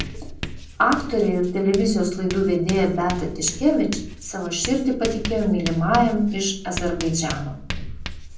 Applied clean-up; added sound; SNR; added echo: none; Writing; 10 dB; reverberation time 0.6 s.